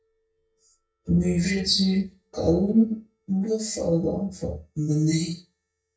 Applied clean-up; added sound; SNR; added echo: neural mask model DeepFilterNet 3.